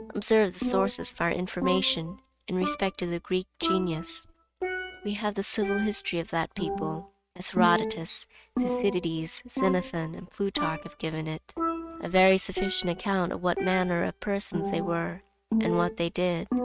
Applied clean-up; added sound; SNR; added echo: neural mask model RNNoise.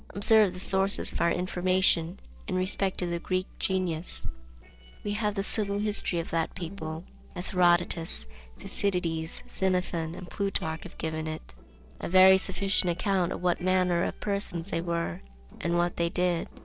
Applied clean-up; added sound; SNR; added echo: neural separator model SepFormer DNS4.